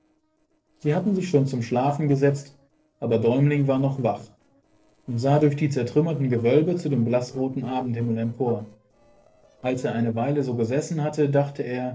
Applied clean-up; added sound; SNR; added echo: neural separator model SepFormer DNS4.